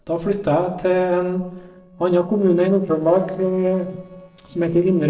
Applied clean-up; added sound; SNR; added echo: neural separator model SepFormer DNS4.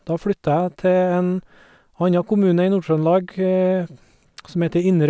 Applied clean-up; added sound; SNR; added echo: none; none; none; none.